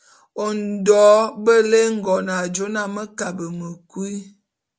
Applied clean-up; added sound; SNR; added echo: none; none; none; none.